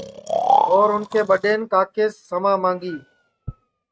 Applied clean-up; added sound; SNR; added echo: neural mask model RNNoise.